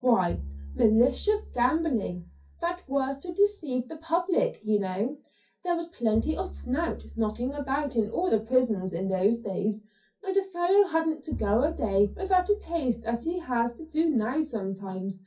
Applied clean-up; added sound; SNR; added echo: none; Bowed string instrument; 14 dB; reverberation time 0.3 s.